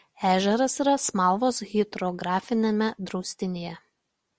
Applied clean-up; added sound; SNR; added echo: none; none; none; none.